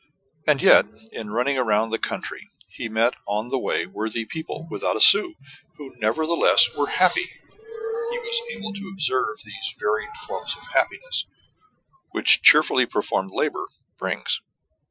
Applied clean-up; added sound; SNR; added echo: classical method Wiener filter.